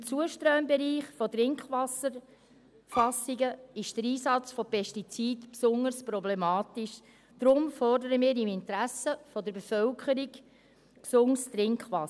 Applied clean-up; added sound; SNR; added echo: none; Bowed string instrument; 10 dB; none.